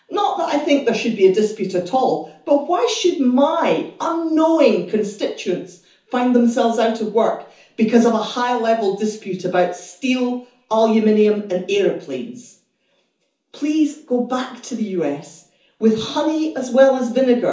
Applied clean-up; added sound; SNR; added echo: none; none; none; reverberation time 0.9 s.